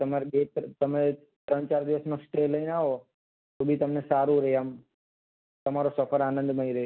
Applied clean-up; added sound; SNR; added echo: none; none; none; none.